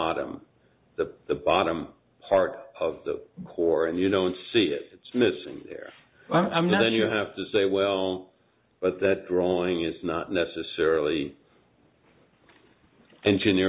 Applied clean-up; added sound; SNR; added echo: none; none; none; none.